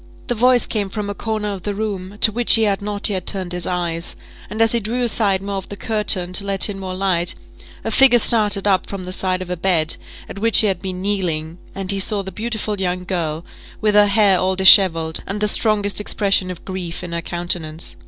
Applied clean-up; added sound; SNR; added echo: none; none; none; none.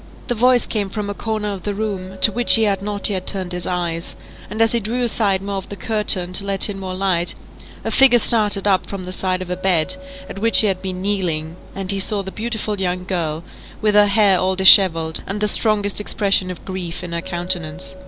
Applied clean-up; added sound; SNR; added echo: none; Water + Chink, clink; 19 dB; none.